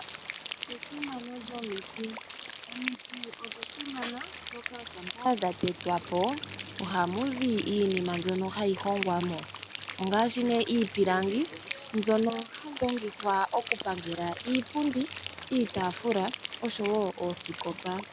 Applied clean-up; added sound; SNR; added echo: none; Rain; 6 dB; none.